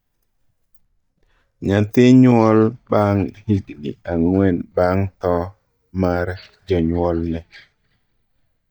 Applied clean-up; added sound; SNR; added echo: neural mask model DeepFilterNet 3.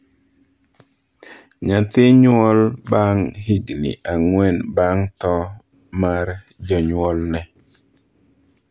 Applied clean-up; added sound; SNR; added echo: none; none; none; none.